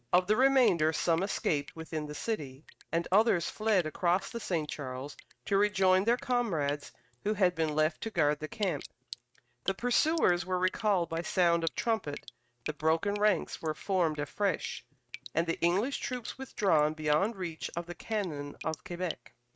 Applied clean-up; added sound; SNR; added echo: neural mask model RNNoise.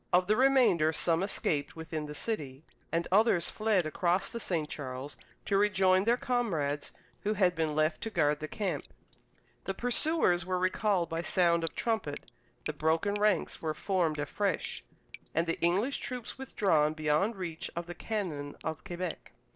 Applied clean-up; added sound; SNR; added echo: neural separator model SepFormer DNS4.